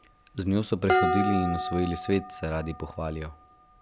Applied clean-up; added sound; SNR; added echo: none; Dishes, pots, and pans; 2 dB; none.